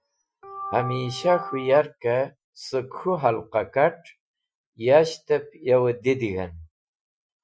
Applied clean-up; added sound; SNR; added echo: classical method Wiener filter.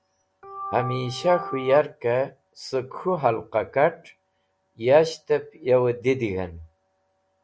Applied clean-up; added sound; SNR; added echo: none; Organ; 9 dB; none.